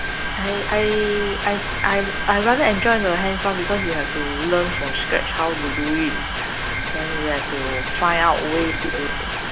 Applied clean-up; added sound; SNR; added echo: none; Mechanisms; 2 dB; none.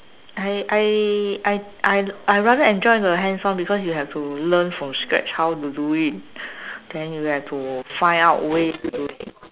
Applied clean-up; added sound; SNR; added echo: none; none; none; none.